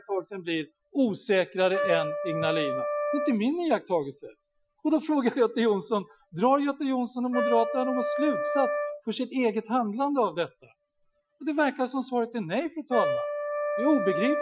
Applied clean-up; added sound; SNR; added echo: classical method Wiener filter.